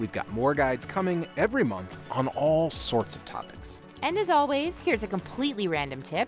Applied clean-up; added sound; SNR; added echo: none; none; none; none.